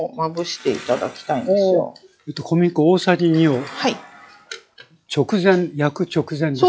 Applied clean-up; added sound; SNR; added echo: classical method log-MMSE.